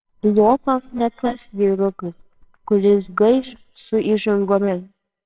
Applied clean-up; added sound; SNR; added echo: neural separator model SepFormer WHAMR!.